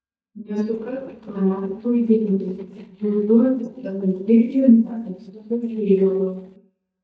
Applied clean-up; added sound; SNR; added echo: neural mask model DeepFilterNet 3.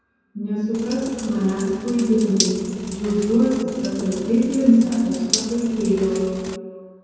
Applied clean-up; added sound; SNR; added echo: none; Bathtub (filling or washing); 11 dB; reverberation time 2.2 s.